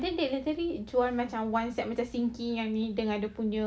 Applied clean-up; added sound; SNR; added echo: none; none; none; none.